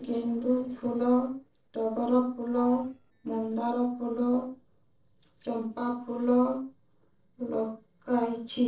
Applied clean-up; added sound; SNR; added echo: neural separator model SepFormer DNS4.